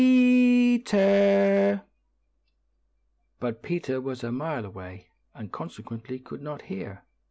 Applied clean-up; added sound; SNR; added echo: none; none; none; none.